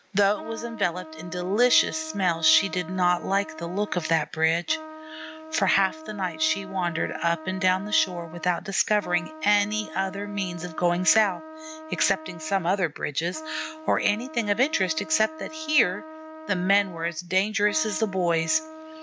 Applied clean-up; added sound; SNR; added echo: none; Trumpet; 14 dB; none.